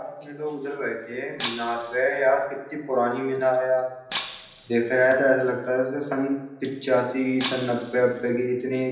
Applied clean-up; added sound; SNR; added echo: none; Shatter; 12 dB; reverberation time 0.9 s.